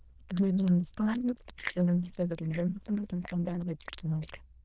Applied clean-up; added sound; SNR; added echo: neural diffusion model UNIVERSE++.